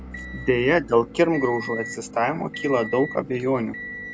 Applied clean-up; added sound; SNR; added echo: none; Motor vehicle (road) / Engine; 12 dB; none.